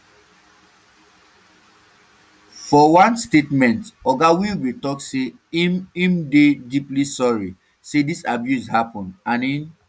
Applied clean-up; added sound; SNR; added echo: none; none; none; none.